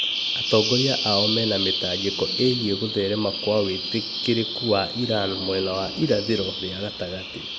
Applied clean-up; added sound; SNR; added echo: none; Bird vocalization, bird call, bird song; 3 dB; none.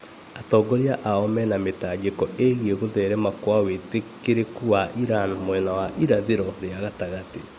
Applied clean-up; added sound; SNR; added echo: none; none; none; none.